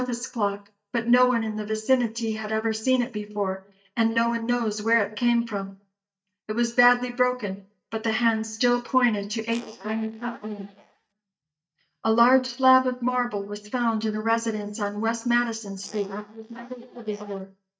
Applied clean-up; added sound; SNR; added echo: neural mask model DeepFilterNet 3.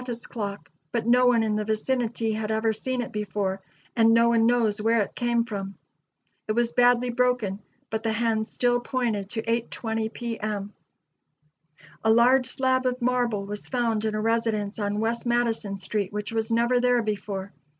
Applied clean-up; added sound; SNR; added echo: none; none; none; none.